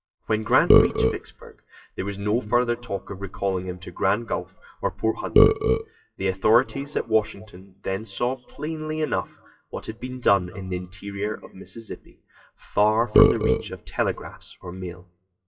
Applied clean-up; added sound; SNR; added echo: classical method WPE with log-MMSE.